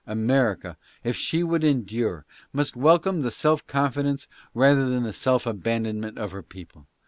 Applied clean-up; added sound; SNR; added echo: none; none; none; none.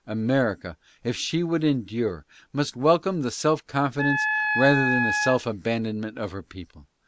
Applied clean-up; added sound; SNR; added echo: none; Wind instrument, woodwind instrument; 1 dB; none.